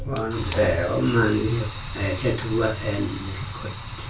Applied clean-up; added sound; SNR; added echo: none; Fire; 8 dB; reverberation time 0.2 s.